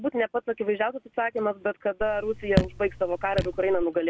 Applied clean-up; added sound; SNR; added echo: none; Raindrop / Drip; 4 dB; none.